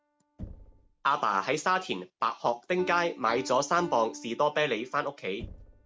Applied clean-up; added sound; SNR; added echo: none; Knock + Piano; 18 dB; none.